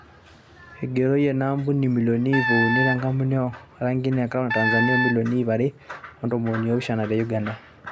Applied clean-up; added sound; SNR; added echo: none; Wind instrument, woodwind instrument; 2 dB; none.